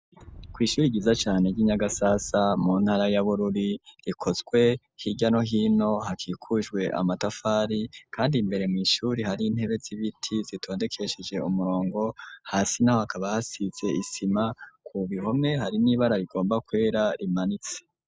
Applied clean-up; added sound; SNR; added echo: none; Wind; 18 dB; none.